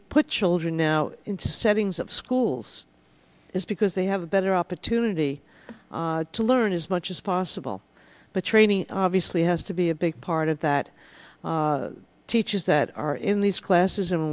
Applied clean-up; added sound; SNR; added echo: none; none; none; none.